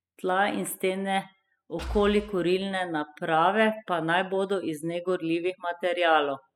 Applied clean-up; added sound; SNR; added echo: classical method spectral subtraction.